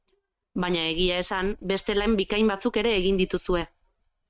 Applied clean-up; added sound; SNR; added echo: neural mask model RNNoise.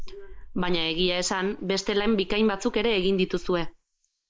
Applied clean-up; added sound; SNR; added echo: neural mask model Resemble Enhance denoiser.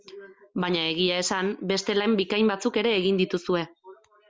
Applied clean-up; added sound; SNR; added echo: none; none; none; none.